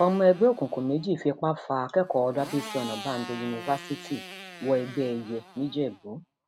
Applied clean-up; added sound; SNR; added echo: none; Motorcycle; 16 dB; none.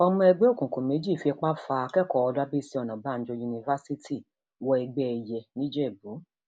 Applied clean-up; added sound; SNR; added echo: none; none; none; none.